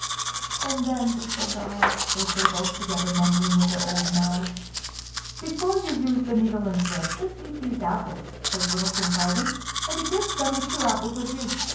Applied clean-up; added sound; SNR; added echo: none; Domestic sounds, home sounds; 3 dB; reverberation time 0.9 s.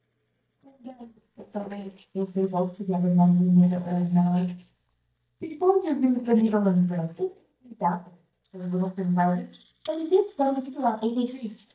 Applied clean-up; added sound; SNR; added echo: neural mask model DeepFilterNet 3.